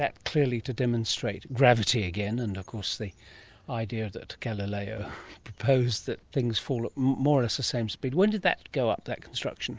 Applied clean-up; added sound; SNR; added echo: none; none; none; none.